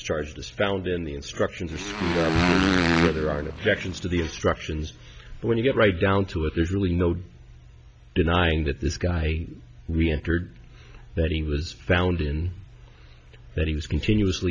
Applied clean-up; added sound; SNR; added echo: none; Motorcycle; 0 dB; none.